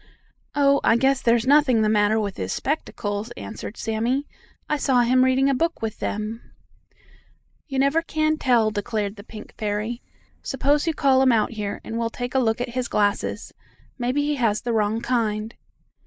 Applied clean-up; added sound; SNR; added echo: neural mask model Resemble Enhance denoiser.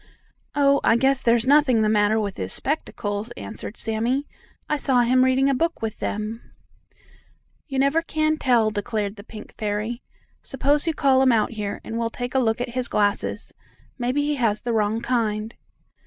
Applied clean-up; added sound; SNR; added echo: none; none; none; none.